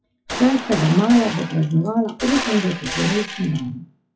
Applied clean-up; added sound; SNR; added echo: classical method WPE with log-MMSE.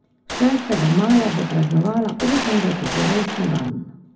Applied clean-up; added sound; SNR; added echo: none; Gunshot, gunfire; 8 dB; reverberation time 0.4 s.